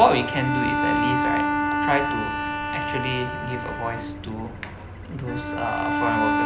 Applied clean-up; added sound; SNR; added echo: none; Bowed string instrument; -1 dB; none.